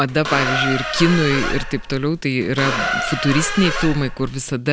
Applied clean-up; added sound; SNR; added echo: none; Squeak; 4 dB; none.